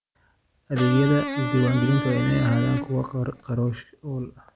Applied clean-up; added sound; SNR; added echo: none; Electric guitar; 6 dB; none.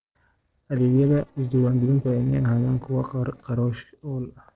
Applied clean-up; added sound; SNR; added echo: neural separator model SepFormer DNS4.